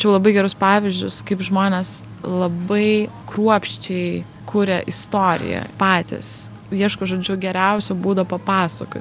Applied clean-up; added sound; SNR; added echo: none; none; none; none.